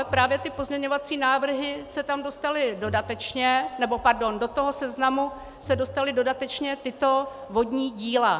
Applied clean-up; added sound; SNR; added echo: none; Bowed string instrument; 19 dB; none.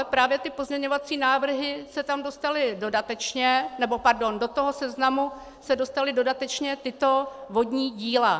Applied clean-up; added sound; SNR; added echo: neural separator model SepFormer DNS4.